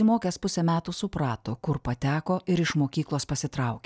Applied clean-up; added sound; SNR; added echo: none; none; none; none.